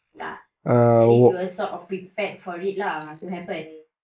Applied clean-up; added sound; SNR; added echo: neural mask model Resemble Enhance denoiser.